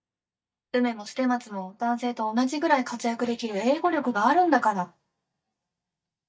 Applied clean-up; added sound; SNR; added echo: neural mask model DeepFilterNet 3.